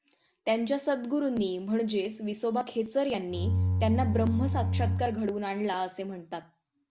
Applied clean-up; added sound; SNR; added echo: none; Bowed string instrument; -2 dB; none.